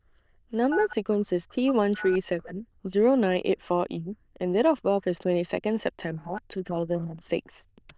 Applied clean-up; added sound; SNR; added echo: neural diffusion model UNIVERSE++.